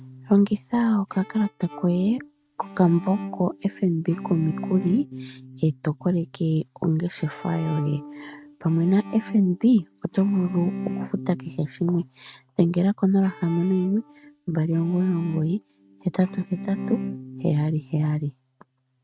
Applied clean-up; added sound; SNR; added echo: neural mask model RNNoise.